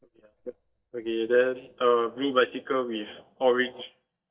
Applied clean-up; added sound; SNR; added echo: neural mask model DeepFilterNet 3.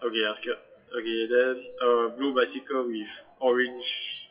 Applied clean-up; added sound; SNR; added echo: classical method WPE with log-MMSE.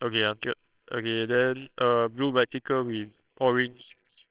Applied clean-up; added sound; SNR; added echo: neural separator model SepFormer WHAMR!.